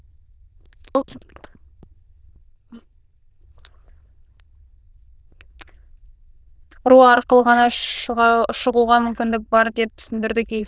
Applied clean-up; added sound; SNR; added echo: neural diffusion model UNIVERSE++.